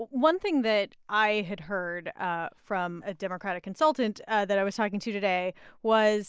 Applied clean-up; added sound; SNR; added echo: none; none; none; none.